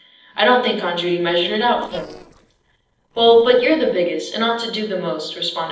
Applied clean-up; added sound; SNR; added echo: neural separator model SepFormer DNS4.